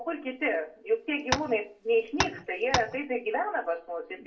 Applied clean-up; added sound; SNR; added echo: none; Tap; 3 dB; reverberation time 0.3 s.